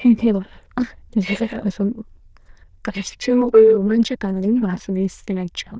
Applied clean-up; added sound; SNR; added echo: neural diffusion model UNIVERSE++.